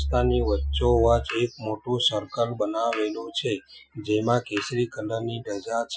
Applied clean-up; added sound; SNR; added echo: classical method Wiener filter.